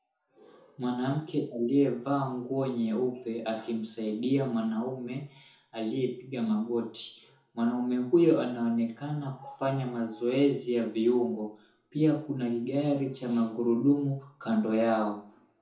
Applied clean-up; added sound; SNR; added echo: none; none; none; reverberation time 0.7 s.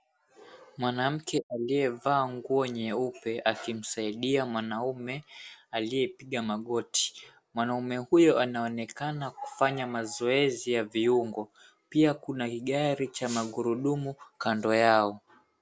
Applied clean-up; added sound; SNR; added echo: none; none; none; none.